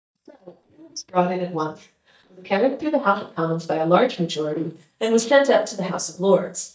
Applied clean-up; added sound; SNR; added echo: neural mask model DeepFilterNet 3.